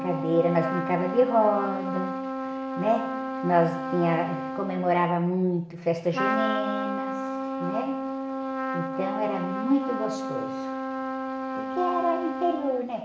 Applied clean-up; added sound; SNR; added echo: none; Trumpet; 4 dB; reverberation time 0.8 s.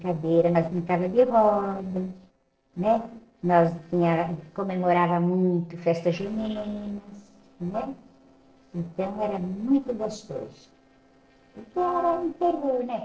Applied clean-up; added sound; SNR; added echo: neural separator model SepFormer DNS4.